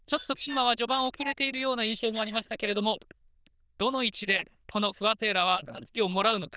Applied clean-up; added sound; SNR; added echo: neural diffusion model UNIVERSE++.